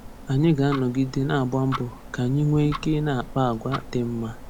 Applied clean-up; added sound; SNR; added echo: none; Tick-tock; 13 dB; none.